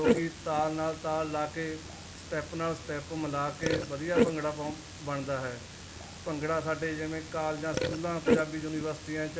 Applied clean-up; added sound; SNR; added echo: none; Burping, eructation; 2 dB; reverberation time 1.7 s.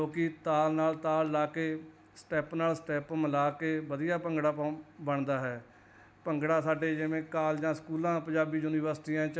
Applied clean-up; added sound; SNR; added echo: none; none; none; none.